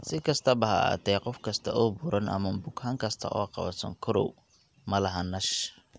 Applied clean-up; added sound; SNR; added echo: none; none; none; none.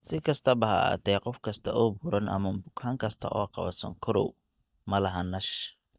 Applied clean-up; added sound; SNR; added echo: neural mask model DeepFilterNet 3.